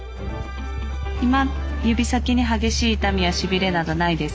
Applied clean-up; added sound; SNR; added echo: none; Engine; 4 dB; none.